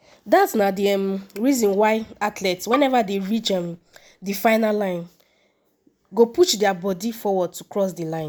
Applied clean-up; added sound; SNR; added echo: none; Bowed string instrument; 14 dB; none.